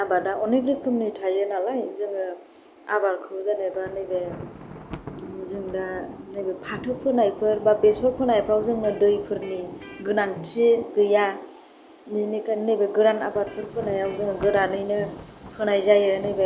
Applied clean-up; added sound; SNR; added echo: none; Thunder + Electric guitar; 18 dB; none.